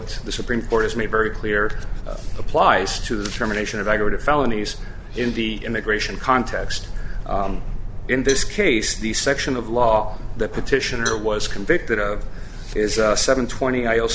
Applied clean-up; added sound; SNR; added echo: none; Cowbell; 18 dB; none.